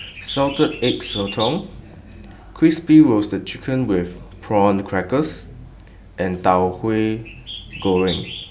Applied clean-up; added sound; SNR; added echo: none; Bird; 16 dB; none.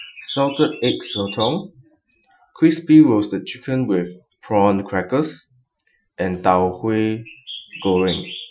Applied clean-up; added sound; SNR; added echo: classical method Wiener filter.